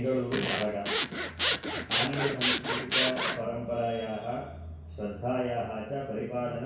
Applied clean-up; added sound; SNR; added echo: none; Zipper (clothing) / Sawing; -2 dB; reverberation time 0.6 s.